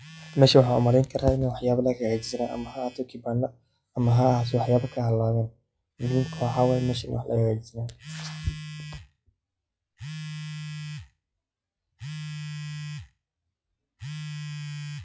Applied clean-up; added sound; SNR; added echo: classical method log-MMSE.